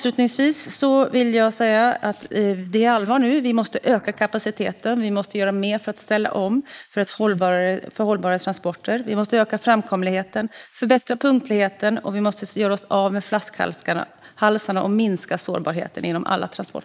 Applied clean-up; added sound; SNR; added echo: neural mask model Resemble Enhance denoiser.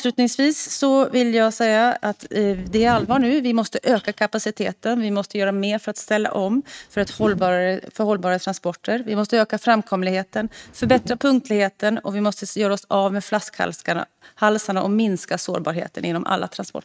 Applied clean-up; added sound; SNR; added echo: neural mask model RNNoise.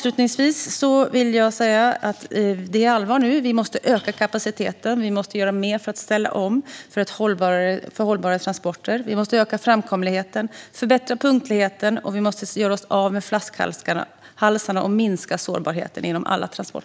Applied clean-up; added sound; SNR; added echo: none; none; none; none.